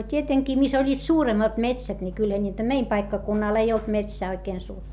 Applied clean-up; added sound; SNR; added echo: none; none; none; none.